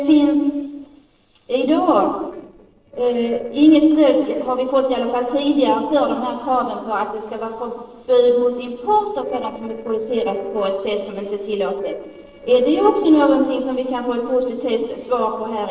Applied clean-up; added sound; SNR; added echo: neural separator model SepFormer DNS4.